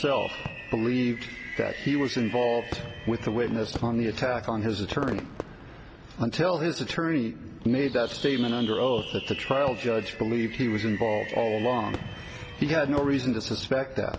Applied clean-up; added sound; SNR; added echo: none; Fireworks; 12 dB; none.